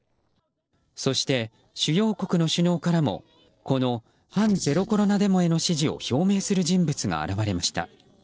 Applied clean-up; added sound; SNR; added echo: neural separator model SepFormer DNS4.